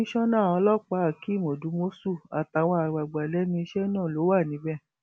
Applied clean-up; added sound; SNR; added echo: none; none; none; none.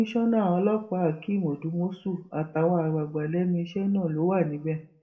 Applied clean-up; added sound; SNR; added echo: none; none; none; reverberation time 0.3 s.